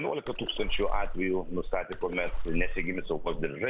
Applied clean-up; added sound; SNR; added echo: none; Splash, splatter; -2 dB; none.